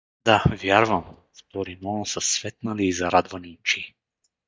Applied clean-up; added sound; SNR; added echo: neural mask model DeepFilterNet 3.